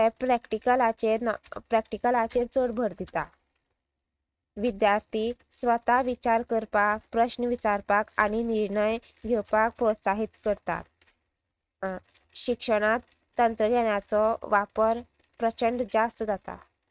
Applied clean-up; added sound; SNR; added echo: neural mask model RNNoise.